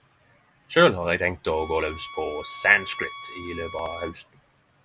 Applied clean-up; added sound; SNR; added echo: none; Bowed string instrument; 14 dB; none.